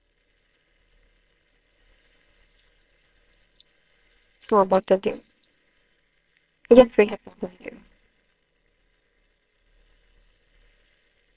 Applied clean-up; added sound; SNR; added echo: neural separator model SepFormer WHAMR!.